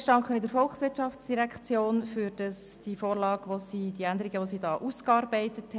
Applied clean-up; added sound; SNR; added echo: none; none; none; none.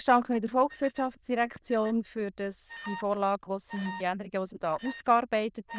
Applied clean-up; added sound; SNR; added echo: neural diffusion model UNIVERSE++.